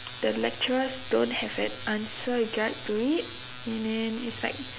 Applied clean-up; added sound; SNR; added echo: none; none; none; none.